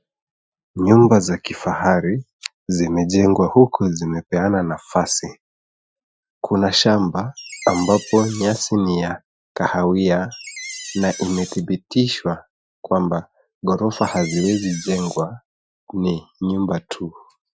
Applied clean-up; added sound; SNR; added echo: classical method Wiener filter.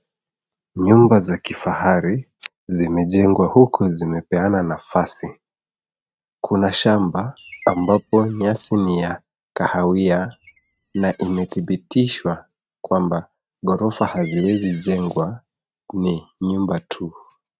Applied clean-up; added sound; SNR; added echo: neural mask model RNNoise.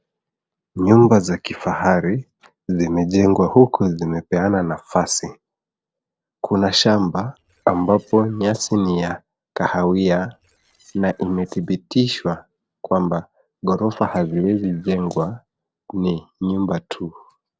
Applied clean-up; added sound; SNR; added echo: neural separator model SepFormer DNS4.